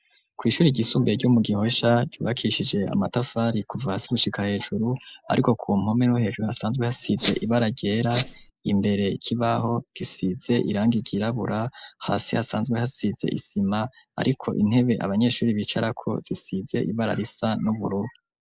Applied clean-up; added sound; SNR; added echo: neural mask model Resemble Enhance denoiser.